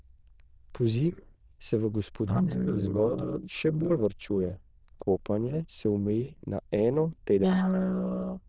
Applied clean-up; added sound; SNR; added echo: neural diffusion model UNIVERSE++.